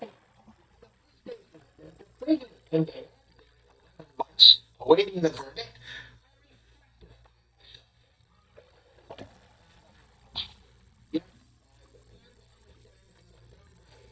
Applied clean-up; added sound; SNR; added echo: neural mask model DeepFilterNet 3.